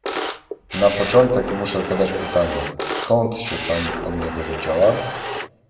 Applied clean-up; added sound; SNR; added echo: none; Camera; 6 dB; reverberation time 0.8 s.